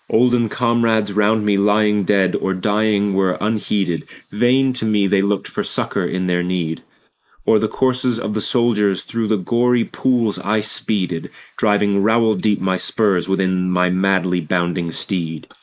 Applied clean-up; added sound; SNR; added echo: neural mask model Resemble Enhance denoiser.